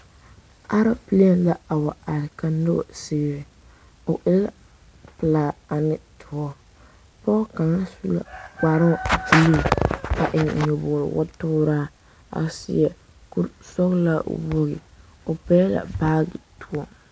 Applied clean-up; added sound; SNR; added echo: none; none; none; none.